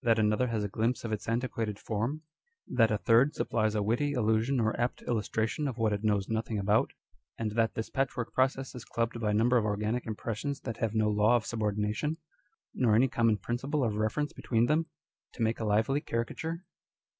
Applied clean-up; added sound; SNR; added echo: none; none; none; none.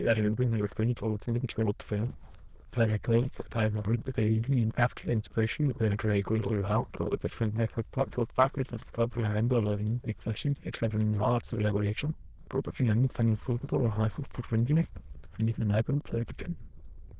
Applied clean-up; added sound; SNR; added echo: neural diffusion model UNIVERSE++.